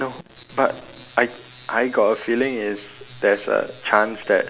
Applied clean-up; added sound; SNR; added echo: none; none; none; none.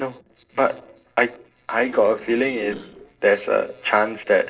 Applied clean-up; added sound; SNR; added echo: neural separator model SepFormer DNS4.